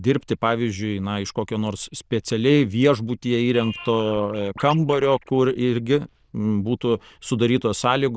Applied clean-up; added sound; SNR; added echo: neural diffusion model UNIVERSE++.